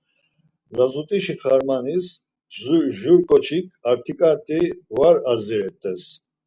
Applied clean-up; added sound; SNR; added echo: none; none; none; none.